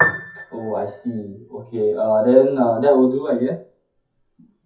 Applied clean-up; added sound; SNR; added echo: classical method WPE with log-MMSE.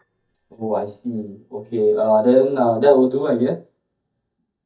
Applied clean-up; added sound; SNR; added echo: neural mask model DeepFilterNet 3.